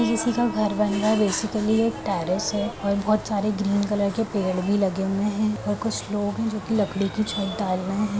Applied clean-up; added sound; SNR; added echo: none; Piano; 17 dB; none.